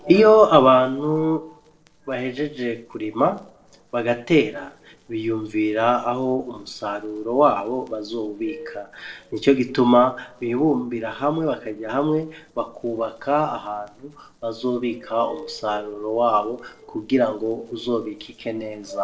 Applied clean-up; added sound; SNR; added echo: neural separator model SepFormer DNS4.